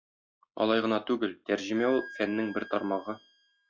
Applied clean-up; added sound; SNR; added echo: classical method log-MMSE.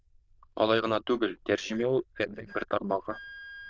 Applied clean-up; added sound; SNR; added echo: neural diffusion model UNIVERSE++.